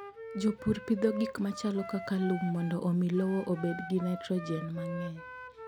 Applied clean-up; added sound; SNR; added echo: none; Wind instrument, woodwind instrument; 12 dB; none.